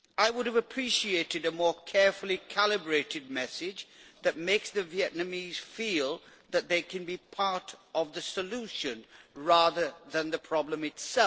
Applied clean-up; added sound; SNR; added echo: neural separator model SepFormer DNS4.